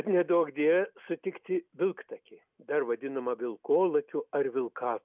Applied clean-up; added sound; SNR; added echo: none; none; none; none.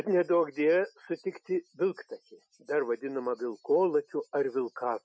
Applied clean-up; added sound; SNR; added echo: classical method Wiener filter.